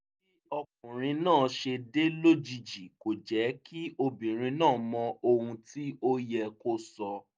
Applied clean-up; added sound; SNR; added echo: none; none; none; none.